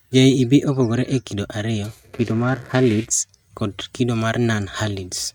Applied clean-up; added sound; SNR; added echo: neural mask model RNNoise.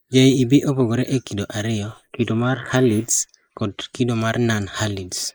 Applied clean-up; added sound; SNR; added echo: neural mask model Resemble Enhance denoiser.